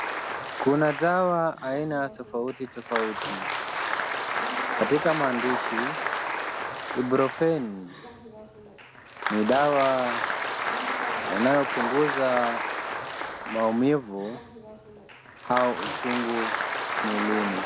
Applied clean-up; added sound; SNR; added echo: none; Applause; 3 dB; none.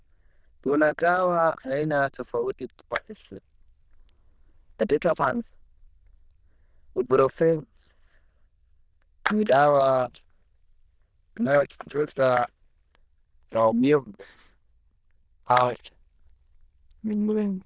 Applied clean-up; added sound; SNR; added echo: neural diffusion model UNIVERSE++.